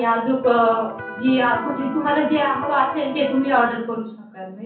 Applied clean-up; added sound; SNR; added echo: none; Electric guitar; 13 dB; reverberation time 0.6 s.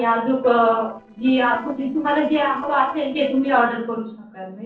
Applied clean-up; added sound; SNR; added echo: neural separator model SepFormer DNS4.